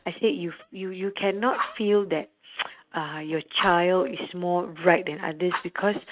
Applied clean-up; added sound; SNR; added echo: neural mask model RNNoise.